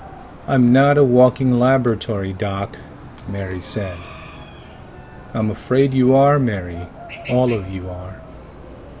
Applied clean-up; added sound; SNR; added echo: none; Chicken, rooster; 18 dB; none.